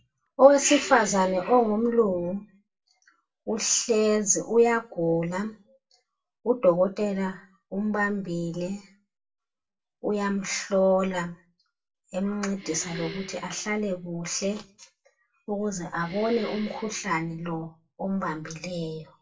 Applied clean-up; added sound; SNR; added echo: none; Breathing; 18 dB; reverberation time 0.2 s.